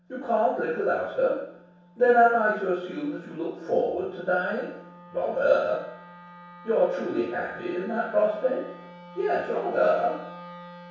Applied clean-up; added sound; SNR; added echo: none; Wind instrument, woodwind instrument; 20 dB; reverberation time 0.7 s.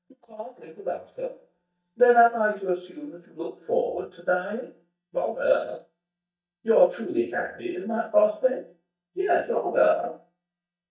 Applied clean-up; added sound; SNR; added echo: neural mask model DeepFilterNet 3.